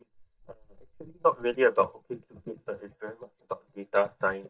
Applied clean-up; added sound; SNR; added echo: neural mask model DeepFilterNet 3.